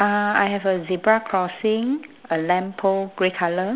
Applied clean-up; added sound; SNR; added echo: none; none; none; none.